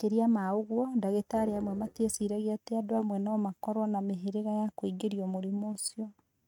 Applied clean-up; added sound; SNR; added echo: neural mask model RNNoise.